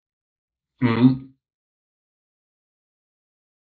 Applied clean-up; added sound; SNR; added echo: neural mask model Resemble Enhance denoiser.